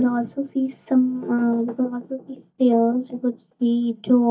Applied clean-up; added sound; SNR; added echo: neural mask model DeepFilterNet 3.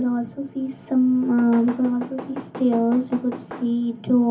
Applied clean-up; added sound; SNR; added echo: none; Knock / Wood; 14 dB; reverberation time 0.3 s.